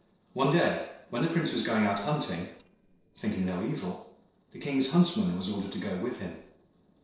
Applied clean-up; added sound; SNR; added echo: neural separator model SepFormer DNS4.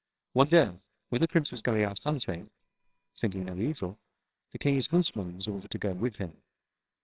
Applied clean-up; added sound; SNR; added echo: neural separator model SepFormer WHAMR!.